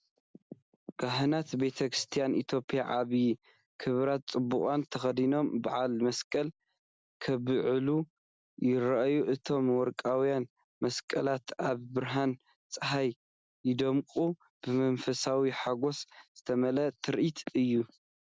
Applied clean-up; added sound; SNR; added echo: none; none; none; none.